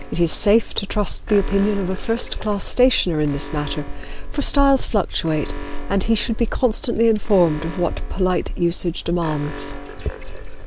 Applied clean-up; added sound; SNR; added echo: none; Alarm; 18 dB; none.